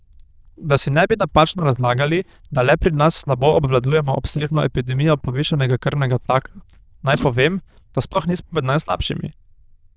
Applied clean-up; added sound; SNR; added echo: neural diffusion model UNIVERSE++.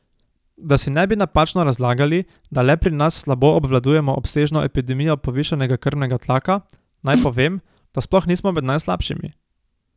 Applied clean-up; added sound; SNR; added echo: none; Snare drum; 3 dB; none.